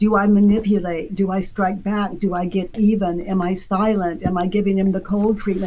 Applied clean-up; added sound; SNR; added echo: none; Liquid; 15 dB; none.